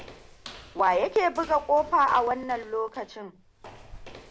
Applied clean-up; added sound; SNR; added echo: none; Walk, footsteps; 19 dB; none.